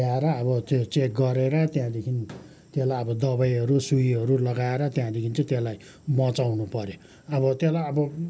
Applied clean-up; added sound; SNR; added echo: none; none; none; none.